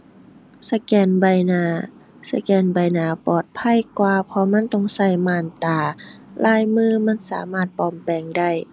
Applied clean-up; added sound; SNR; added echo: none; none; none; none.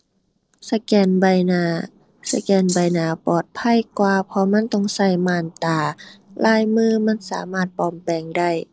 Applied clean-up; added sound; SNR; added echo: neural separator model SepFormer DNS4.